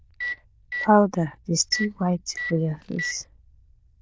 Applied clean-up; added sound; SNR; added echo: neural diffusion model UNIVERSE++.